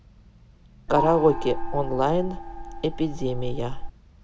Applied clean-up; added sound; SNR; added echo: none; Gong; 3 dB; none.